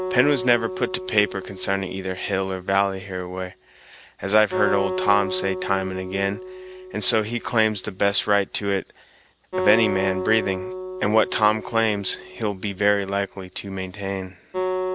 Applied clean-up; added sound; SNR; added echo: none; Acoustic guitar; 7 dB; none.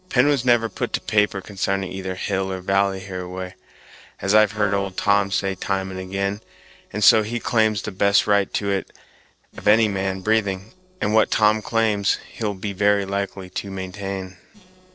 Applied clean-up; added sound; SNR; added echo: neural separator model SepFormer DNS4.